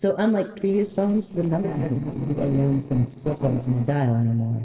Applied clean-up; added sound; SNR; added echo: neural separator model SepFormer DNS4.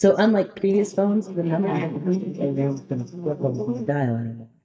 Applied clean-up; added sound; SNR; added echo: neural mask model DeepFilterNet 3.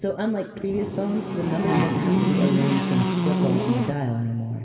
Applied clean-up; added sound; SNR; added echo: none; Buzz; -2 dB; reverberation time 2.0 s.